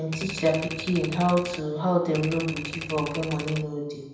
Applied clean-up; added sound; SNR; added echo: none; Typewriter; 11 dB; reverberation time 0.8 s.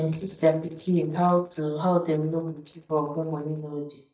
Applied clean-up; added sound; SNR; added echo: neural mask model DeepFilterNet 3.